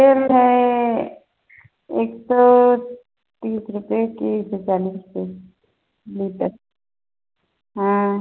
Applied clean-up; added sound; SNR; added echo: none; none; none; none.